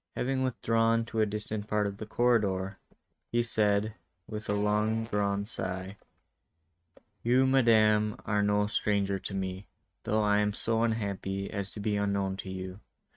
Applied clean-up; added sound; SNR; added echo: neural mask model RNNoise.